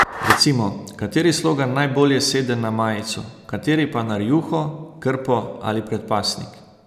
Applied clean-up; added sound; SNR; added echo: none; Clapping; 9 dB; none.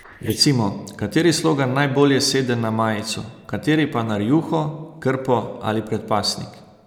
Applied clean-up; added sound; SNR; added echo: neural mask model Resemble Enhance denoiser.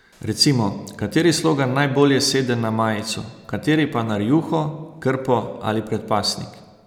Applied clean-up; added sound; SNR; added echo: none; none; none; none.